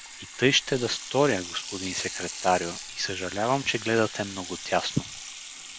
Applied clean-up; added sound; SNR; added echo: none; Sink (filling or washing) / Water tap, faucet; 11 dB; none.